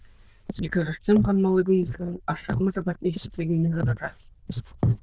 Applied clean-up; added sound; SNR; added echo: neural diffusion model UNIVERSE++.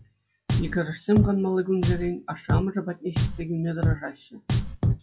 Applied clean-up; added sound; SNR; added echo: classical method log-MMSE.